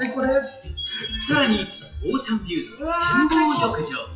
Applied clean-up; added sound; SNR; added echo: classical method WPE with log-MMSE.